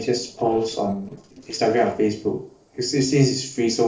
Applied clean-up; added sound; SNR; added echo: neural separator model SepFormer DNS4.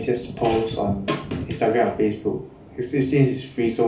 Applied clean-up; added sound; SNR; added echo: none; Thunder / Wind; 14 dB; reverberation time 0.4 s.